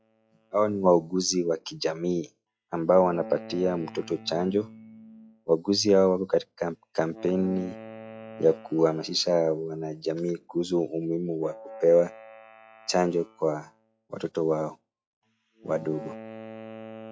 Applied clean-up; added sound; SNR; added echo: classical method log-MMSE.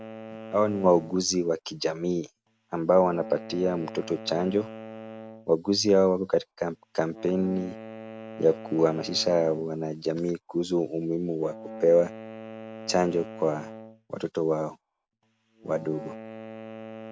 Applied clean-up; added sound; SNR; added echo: none; Wind instrument, woodwind instrument; 15 dB; none.